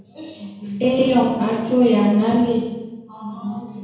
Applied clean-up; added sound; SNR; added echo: none; none; none; reverberation time 1.0 s.